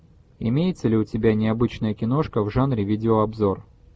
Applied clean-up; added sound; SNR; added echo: none; none; none; none.